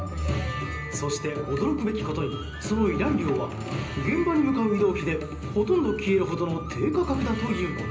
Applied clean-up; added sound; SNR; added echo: none; none; none; reverberation time 0.5 s.